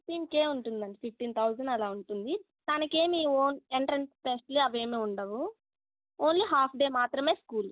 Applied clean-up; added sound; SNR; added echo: none; none; none; none.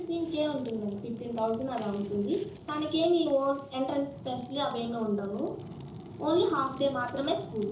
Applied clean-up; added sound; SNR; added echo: none; Fire; 14 dB; reverberation time 0.6 s.